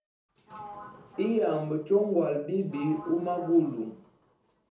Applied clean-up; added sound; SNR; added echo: none; Sliding door; 19 dB; reverberation time 0.5 s.